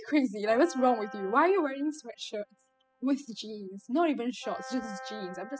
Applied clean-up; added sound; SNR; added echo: classical method spectral subtraction.